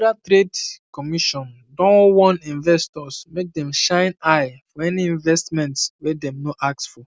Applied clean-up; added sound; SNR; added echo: none; none; none; none.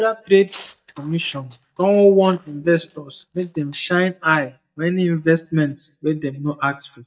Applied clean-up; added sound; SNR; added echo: neural mask model DeepFilterNet 3.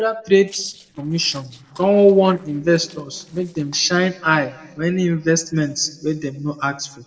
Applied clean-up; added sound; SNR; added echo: neural separator model SepFormer DNS4.